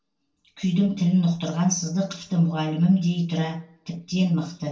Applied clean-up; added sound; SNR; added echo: none; none; none; reverberation time 0.2 s.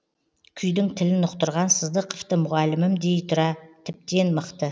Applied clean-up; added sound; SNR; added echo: none; none; none; none.